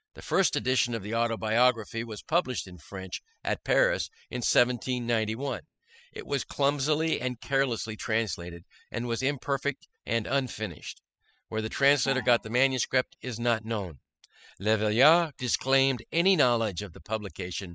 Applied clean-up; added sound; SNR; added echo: classical method spectral subtraction.